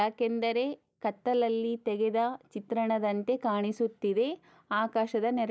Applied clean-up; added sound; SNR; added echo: none; none; none; none.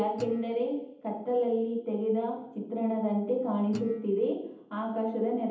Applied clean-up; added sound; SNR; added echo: none; Guitar; 19 dB; reverberation time 0.8 s.